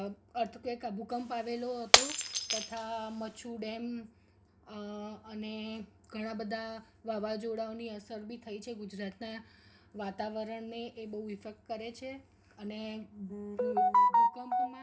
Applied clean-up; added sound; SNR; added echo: none; Shatter; -3 dB; reverberation time 0.3 s.